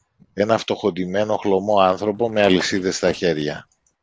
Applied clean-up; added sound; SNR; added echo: neural separator model SepFormer DNS4.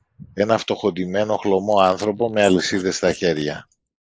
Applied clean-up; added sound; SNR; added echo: neural mask model Resemble Enhance denoiser.